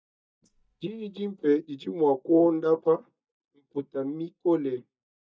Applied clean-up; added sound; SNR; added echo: neural mask model DeepFilterNet 3.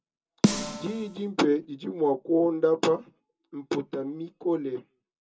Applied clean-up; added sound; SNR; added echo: none; Snare drum; 3 dB; reverberation time 0.2 s.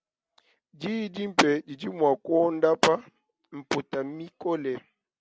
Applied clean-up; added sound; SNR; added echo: none; none; none; none.